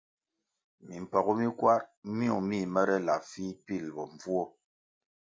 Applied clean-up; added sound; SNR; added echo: none; none; none; none.